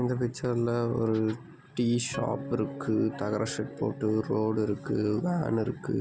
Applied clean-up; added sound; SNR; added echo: none; Organ; 13 dB; none.